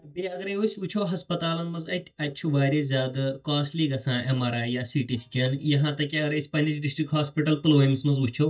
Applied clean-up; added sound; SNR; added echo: neural mask model DeepFilterNet 3.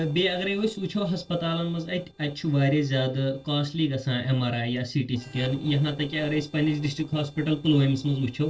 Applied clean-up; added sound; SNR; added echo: neural separator model SepFormer DNS4.